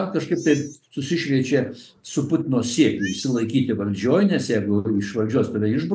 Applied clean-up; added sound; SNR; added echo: neural mask model Resemble Enhance denoiser.